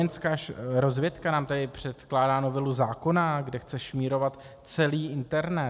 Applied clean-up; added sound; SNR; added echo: none; none; none; none.